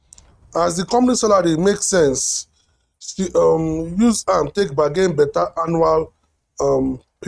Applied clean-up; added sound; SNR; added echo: neural mask model RNNoise.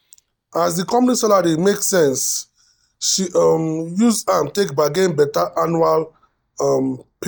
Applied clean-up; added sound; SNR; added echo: neural mask model DeepFilterNet 3.